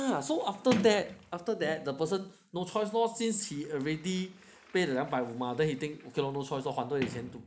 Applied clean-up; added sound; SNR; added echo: none; Sliding door; 12 dB; none.